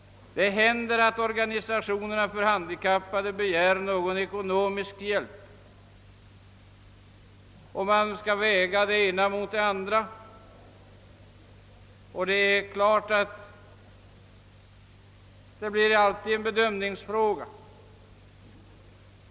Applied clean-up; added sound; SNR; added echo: none; none; none; none.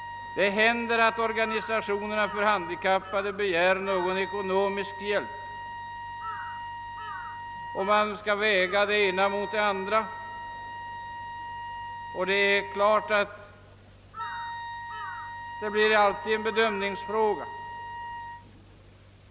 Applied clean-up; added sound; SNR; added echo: none; Bird vocalization, bird call, bird song / Crow + Wind instrument, woodwind instrument; 10 dB; none.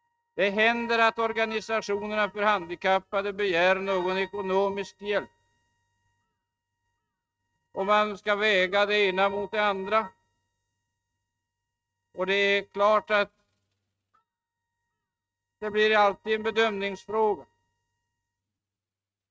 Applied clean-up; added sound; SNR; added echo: neural mask model RNNoise.